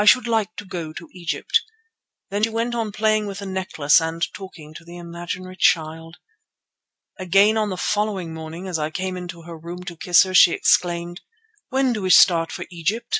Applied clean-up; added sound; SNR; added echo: none; none; none; none.